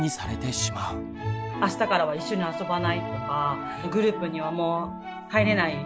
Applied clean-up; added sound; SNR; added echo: none; none; none; none.